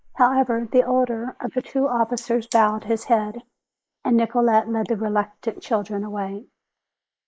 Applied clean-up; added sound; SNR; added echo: neural mask model Resemble Enhance denoiser.